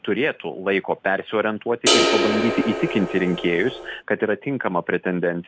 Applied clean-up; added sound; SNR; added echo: none; Crash cymbal; -1 dB; none.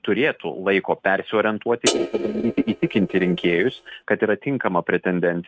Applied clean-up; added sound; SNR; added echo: neural mask model RNNoise.